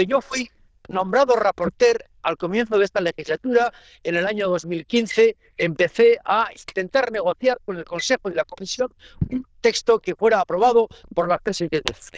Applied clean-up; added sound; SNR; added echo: neural diffusion model UNIVERSE++.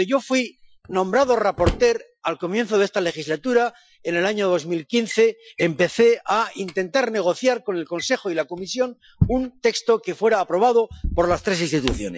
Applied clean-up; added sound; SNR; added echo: classical method Wiener filter.